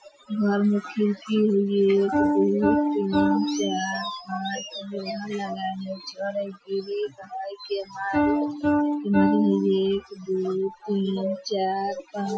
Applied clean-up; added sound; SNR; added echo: classical method Wiener filter.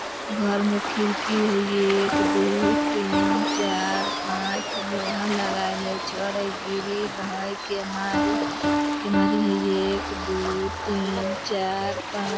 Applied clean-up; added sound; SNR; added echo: none; Waves, surf + Piano; 1 dB; none.